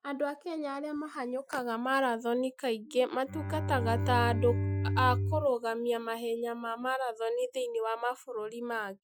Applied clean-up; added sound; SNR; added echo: classical method Wiener filter.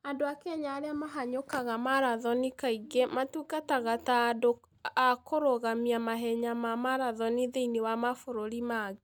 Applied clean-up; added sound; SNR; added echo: none; none; none; none.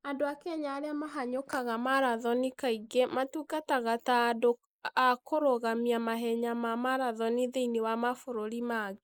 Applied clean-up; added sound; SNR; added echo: neural mask model Resemble Enhance denoiser.